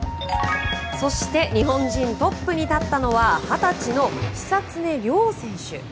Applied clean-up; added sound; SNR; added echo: none; none; none; none.